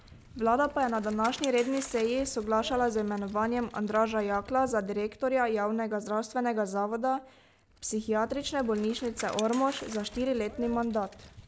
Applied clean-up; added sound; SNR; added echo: none; Bicycle; 18 dB; none.